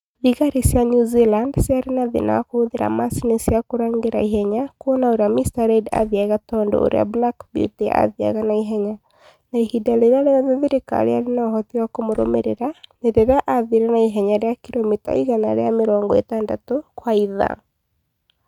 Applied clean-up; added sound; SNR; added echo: neural mask model RNNoise.